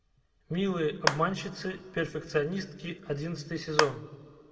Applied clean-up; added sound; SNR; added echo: none; Clapping; 4 dB; reverberation time 1.0 s.